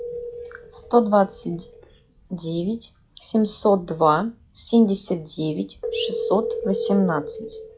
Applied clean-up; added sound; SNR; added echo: classical method log-MMSE.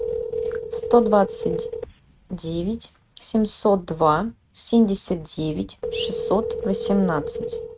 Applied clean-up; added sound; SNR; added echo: neural mask model RNNoise.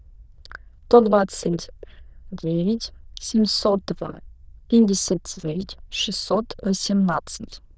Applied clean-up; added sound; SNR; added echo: neural diffusion model UNIVERSE++.